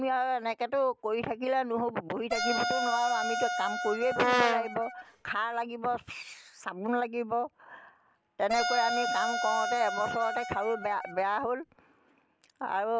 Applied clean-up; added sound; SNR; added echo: none; Brass instrument + Wind instrument, woodwind instrument; 0 dB; none.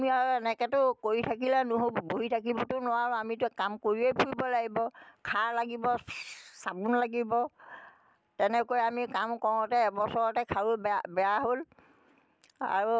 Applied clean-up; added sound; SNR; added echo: none; none; none; none.